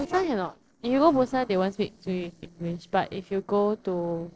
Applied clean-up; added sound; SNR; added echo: neural separator model SepFormer DNS4.